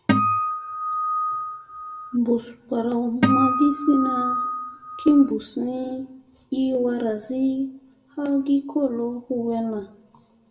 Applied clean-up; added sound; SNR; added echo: none; Acoustic guitar; 0 dB; reverberation time 0.7 s.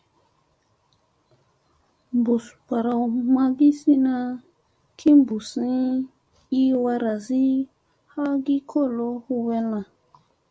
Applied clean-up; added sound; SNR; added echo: none; none; none; none.